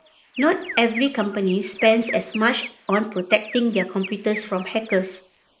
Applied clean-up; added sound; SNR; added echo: neural mask model Resemble Enhance denoiser.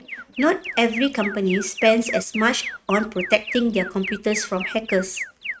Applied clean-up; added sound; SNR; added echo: neural mask model RNNoise.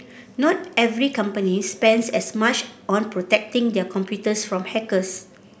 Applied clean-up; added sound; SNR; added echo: none; none; none; none.